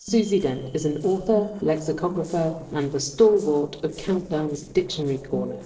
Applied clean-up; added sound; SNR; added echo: neural separator model SepFormer DNS4.